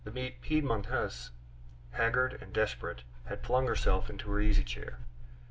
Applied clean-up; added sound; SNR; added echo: none; none; none; none.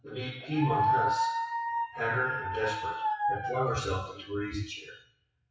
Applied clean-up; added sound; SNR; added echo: classical method WPE with log-MMSE.